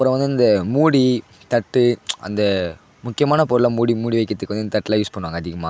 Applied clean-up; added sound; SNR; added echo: none; none; none; none.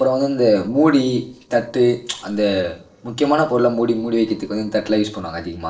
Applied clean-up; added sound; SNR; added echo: neural separator model SepFormer DNS4.